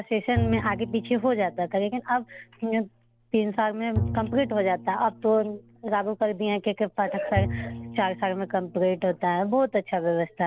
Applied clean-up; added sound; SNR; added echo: none; Bowed string instrument; 9 dB; none.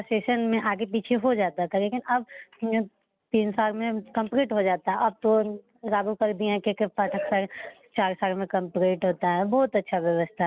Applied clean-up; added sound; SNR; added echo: none; none; none; none.